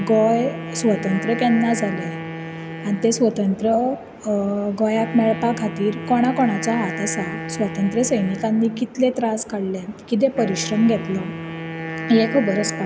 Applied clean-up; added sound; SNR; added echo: none; Wind instrument, woodwind instrument; 10 dB; none.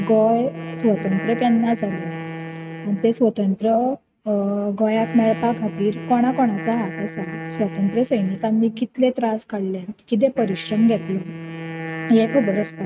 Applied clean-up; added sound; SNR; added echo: neural mask model RNNoise.